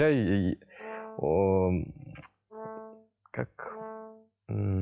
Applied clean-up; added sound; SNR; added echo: classical method log-MMSE.